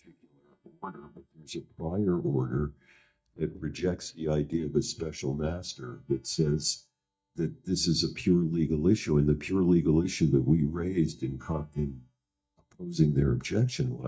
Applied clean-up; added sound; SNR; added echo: neural mask model DeepFilterNet 3.